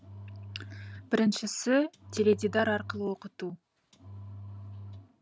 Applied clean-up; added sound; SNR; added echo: none; Engine; 14 dB; none.